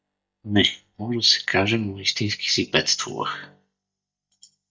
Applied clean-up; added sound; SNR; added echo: neural mask model DeepFilterNet 3.